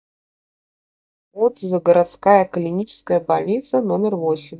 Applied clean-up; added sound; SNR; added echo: neural mask model DeepFilterNet 3.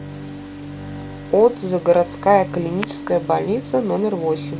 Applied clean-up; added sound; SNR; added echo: none; Bowed string instrument; 12 dB; none.